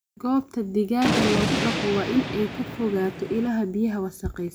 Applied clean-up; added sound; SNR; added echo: none; Thunder; 2 dB; none.